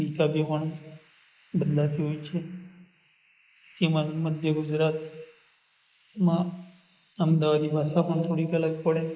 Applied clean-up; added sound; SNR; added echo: neural mask model Resemble Enhance denoiser.